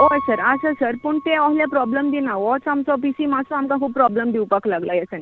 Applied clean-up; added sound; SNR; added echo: none; Piano; 11 dB; none.